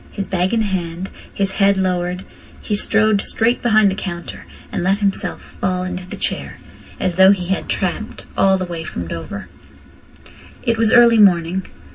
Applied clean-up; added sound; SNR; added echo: none; Livestock, farm animals, working animals; 17 dB; reverberation time 0.4 s.